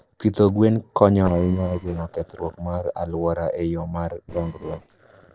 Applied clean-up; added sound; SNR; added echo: neural separator model SepFormer DNS4.